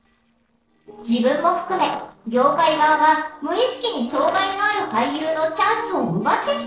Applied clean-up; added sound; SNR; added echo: neural separator model SepFormer DNS4.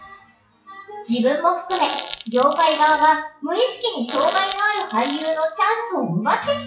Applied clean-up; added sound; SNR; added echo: classical method WPE with log-MMSE.